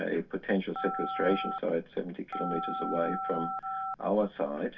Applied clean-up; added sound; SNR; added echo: none; Telephone; 5 dB; reverberation time 0.2 s.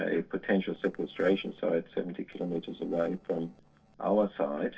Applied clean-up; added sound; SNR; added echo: neural separator model SepFormer DNS4.